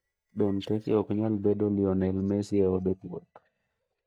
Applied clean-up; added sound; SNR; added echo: neural mask model DeepFilterNet 3.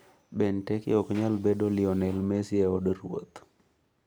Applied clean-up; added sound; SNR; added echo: none; none; none; none.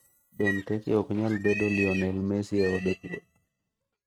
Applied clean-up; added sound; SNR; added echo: neural mask model RNNoise.